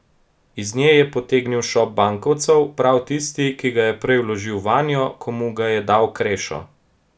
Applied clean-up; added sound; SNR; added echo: none; none; none; none.